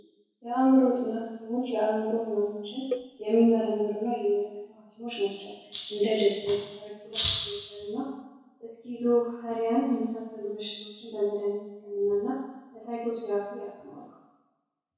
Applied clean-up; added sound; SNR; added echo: none; Cowbell; 11 dB; reverberation time 1.0 s.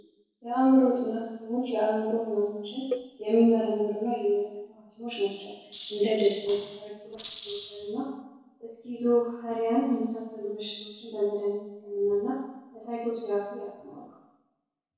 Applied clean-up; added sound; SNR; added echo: neural separator model SepFormer DNS4.